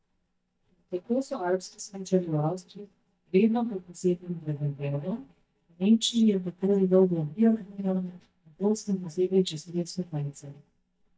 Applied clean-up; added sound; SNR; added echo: neural mask model DeepFilterNet 3.